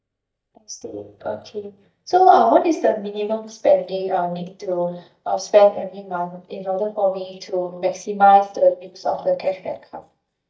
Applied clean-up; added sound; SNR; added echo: neural mask model DeepFilterNet 3.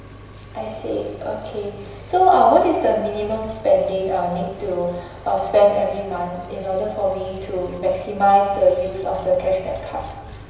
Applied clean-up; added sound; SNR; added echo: none; Engine; 18 dB; reverberation time 1.0 s.